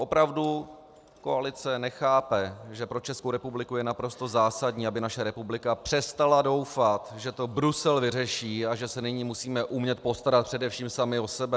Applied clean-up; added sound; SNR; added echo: none; none; none; none.